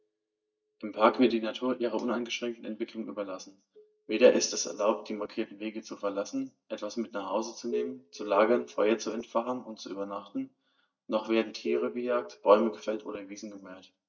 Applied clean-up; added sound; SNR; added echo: neural mask model DeepFilterNet 3.